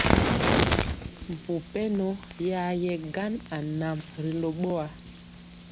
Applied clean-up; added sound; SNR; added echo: none; Fire; -1 dB; none.